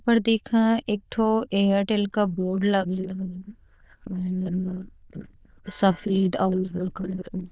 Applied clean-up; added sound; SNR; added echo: neural diffusion model UNIVERSE++.